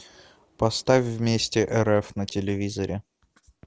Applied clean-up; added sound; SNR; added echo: none; none; none; none.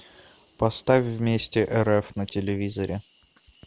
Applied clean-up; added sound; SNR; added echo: none; Frog; 12 dB; none.